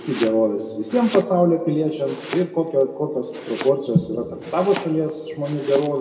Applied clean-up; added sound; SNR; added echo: none; Domestic sounds, home sounds; 16 dB; reverberation time 1.8 s.